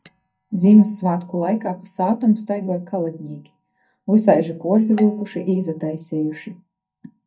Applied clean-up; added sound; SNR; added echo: neural mask model DeepFilterNet 3.